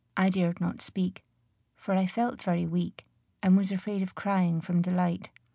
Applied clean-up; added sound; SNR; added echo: none; none; none; none.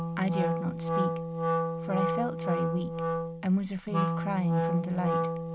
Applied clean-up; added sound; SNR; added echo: none; Wind instrument, woodwind instrument; -2 dB; none.